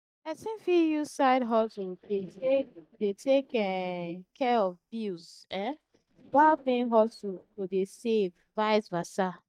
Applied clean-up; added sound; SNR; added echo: neural mask model DeepFilterNet 3.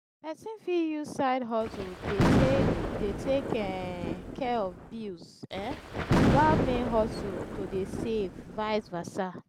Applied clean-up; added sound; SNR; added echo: none; Thunder; -2 dB; none.